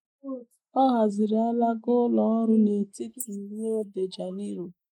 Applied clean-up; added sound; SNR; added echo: neural mask model Resemble Enhance denoiser.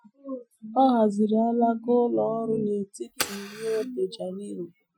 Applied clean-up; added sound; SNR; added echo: classical method Wiener filter.